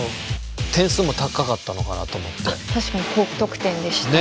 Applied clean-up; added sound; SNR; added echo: none; none; none; none.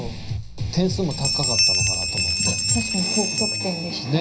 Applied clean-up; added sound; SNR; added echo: none; Bell; -2 dB; reverberation time 0.4 s.